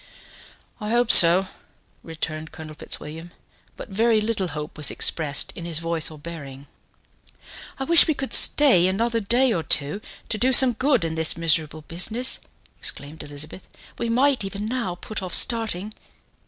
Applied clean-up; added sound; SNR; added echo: none; none; none; none.